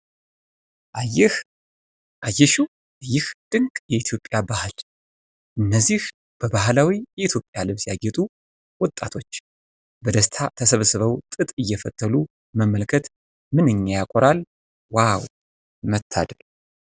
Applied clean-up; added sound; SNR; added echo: none; none; none; none.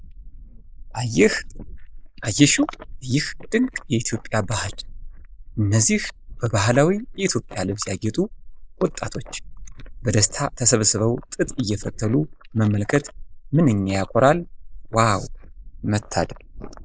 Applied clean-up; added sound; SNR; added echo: neural mask model Resemble Enhance denoiser.